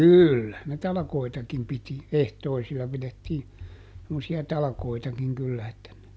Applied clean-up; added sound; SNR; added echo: none; none; none; none.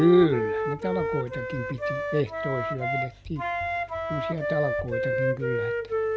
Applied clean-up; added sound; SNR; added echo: none; Wind instrument, woodwind instrument; 1 dB; none.